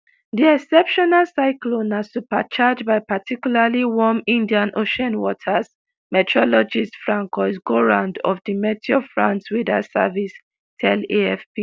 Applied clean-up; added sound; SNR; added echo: none; none; none; none.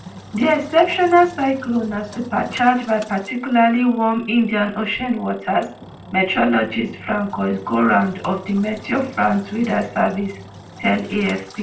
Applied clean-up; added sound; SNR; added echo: none; Engine; 20 dB; reverberation time 0.3 s.